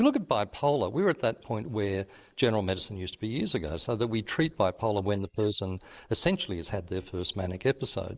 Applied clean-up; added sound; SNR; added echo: neural mask model Resemble Enhance denoiser.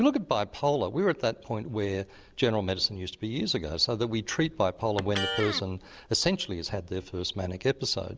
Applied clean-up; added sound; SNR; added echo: none; Electric guitar; 9 dB; none.